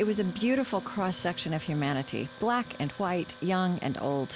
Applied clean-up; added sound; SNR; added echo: none; Tools; 19 dB; none.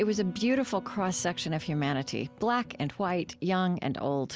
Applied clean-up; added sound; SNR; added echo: none; none; none; none.